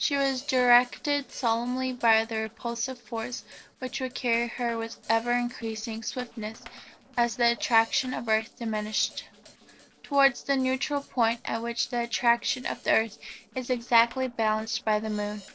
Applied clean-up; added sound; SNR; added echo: neural separator model SepFormer DNS4.